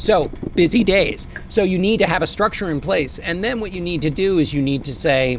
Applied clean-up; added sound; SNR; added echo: none; Drip / Water tap, faucet; 14 dB; none.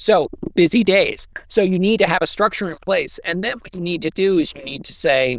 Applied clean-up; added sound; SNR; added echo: neural diffusion model UNIVERSE++.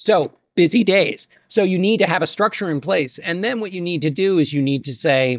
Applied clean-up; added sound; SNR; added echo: neural mask model DeepFilterNet 3.